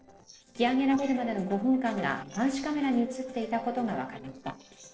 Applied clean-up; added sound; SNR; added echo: neural separator model SepFormer DNS4.